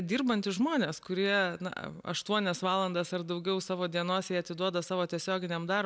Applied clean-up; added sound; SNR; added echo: none; none; none; none.